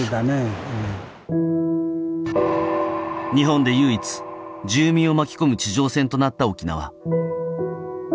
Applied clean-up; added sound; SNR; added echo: none; none; none; none.